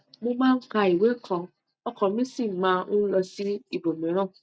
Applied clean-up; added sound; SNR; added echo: none; none; none; none.